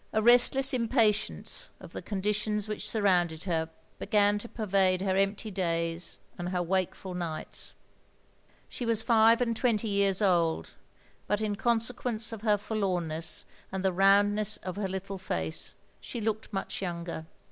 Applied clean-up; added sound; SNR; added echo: none; none; none; none.